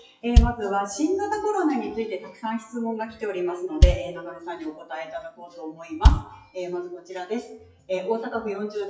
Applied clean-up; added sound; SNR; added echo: classical method WPE with log-MMSE.